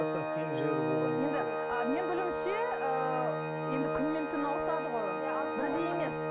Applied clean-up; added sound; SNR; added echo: none; Organ; -2 dB; none.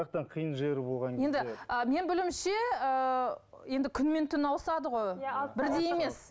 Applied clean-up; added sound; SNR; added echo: none; none; none; none.